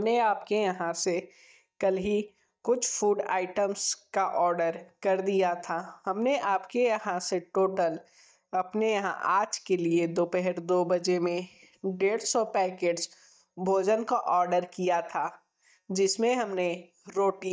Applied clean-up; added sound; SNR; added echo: neural mask model DeepFilterNet 3.